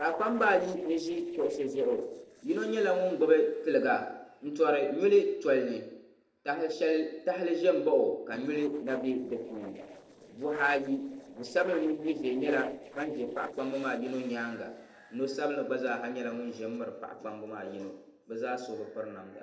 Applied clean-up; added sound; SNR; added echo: neural separator model SepFormer DNS4.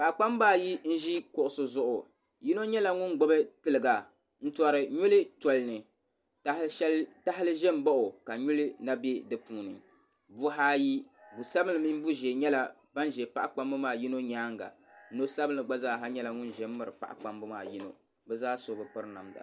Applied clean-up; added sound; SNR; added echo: none; none; none; none.